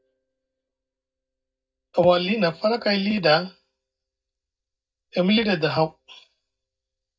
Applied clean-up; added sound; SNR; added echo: neural mask model DeepFilterNet 3.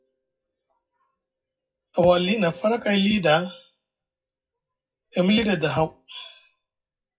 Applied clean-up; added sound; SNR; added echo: classical method WPE with log-MMSE.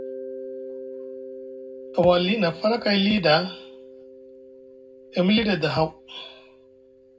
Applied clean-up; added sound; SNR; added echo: none; Mallet percussion; 15 dB; reverberation time 0.3 s.